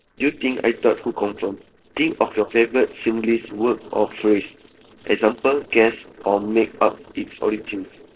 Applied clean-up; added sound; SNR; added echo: neural separator model SepFormer DNS4.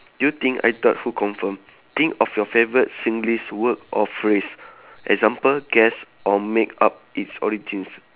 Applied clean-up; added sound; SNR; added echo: none; none; none; none.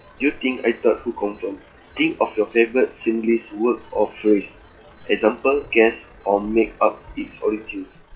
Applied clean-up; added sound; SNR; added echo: classical method WPE with log-MMSE.